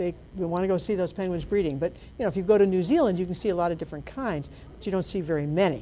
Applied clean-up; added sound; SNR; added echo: none; none; none; none.